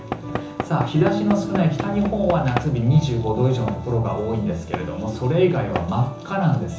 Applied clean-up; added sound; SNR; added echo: none; Knock / Wood; 12 dB; reverberation time 0.7 s.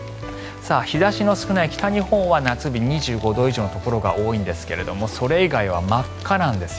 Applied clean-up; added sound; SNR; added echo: none; none; none; none.